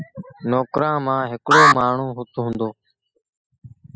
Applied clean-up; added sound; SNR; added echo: classical method spectral subtraction.